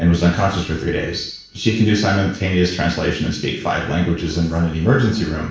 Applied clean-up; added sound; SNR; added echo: neural separator model SepFormer DNS4.